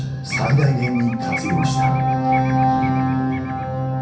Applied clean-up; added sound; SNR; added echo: none; Bird vocalization, bird call, bird song; 15 dB; reverberation time 0.6 s.